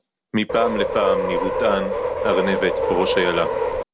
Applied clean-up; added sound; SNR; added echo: none; Subway, metro, underground; -1 dB; none.